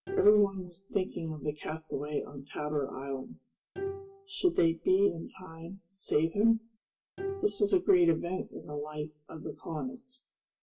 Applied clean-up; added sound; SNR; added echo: none; Bowed string instrument; 13 dB; reverberation time 0.1 s.